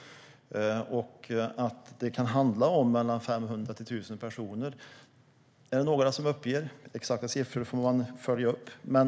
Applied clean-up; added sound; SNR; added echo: none; none; none; none.